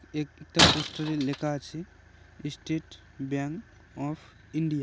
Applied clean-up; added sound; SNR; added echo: none; Shatter; -4 dB; none.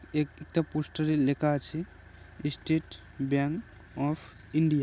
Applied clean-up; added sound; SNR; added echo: none; none; none; none.